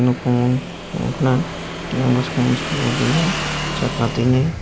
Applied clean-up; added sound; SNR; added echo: none; Motorcycle / Engine; 7 dB; none.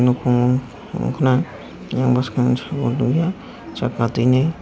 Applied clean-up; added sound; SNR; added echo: none; none; none; none.